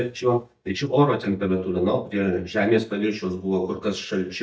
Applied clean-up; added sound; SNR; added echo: neural mask model DeepFilterNet 3.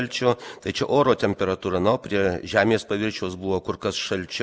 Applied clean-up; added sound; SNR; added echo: none; none; none; none.